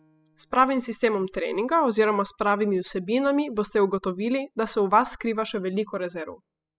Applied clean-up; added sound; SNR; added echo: classical method spectral subtraction.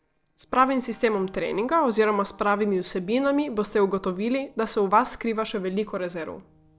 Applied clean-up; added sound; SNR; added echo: neural separator model SepFormer DNS4.